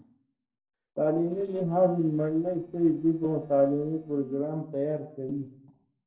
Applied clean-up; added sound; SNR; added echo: neural separator model SepFormer DNS4.